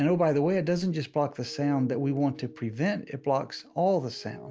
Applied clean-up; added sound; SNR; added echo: none; none; none; none.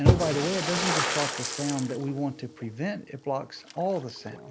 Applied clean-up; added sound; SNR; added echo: none; Splash, splatter; -1 dB; none.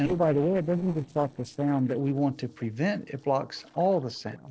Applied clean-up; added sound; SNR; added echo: neural separator model SepFormer DNS4.